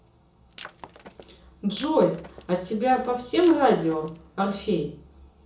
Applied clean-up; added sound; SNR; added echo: none; Shatter; 20 dB; reverberation time 0.7 s.